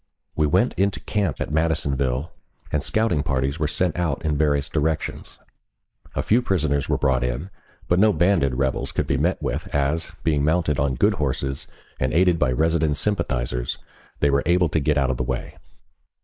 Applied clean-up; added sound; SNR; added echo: neural mask model Resemble Enhance denoiser.